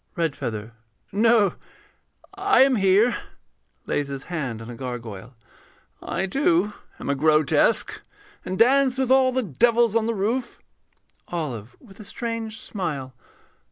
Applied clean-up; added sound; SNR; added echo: none; none; none; none.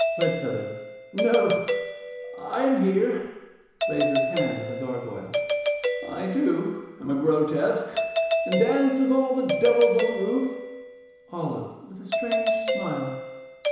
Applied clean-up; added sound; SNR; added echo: none; Doorbell; 3 dB; reverberation time 1.0 s.